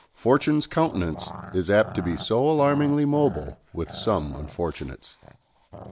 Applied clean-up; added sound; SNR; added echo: none; Growling; 17 dB; none.